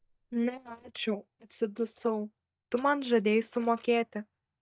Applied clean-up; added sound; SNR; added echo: neural mask model DeepFilterNet 3.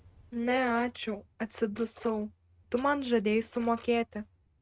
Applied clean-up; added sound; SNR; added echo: neural mask model RNNoise.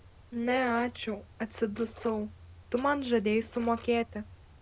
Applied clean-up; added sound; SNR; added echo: none; Clock + Gurgling; 19 dB; none.